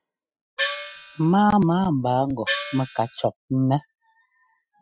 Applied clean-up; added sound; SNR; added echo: classical method Wiener filter.